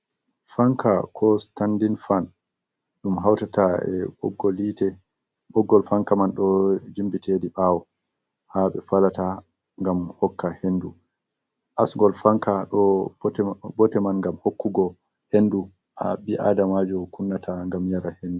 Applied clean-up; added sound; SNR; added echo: none; none; none; none.